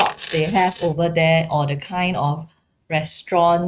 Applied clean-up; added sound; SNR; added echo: neural mask model RNNoise.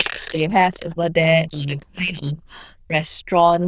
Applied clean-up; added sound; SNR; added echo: neural diffusion model UNIVERSE++.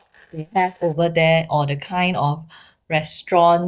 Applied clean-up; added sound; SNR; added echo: neural mask model DeepFilterNet 3.